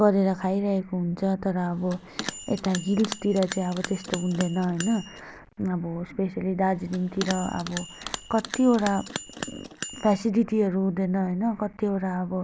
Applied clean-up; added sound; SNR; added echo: none; Bell; 12 dB; none.